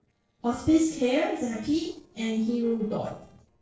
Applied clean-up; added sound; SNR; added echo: neural separator model SepFormer DNS4.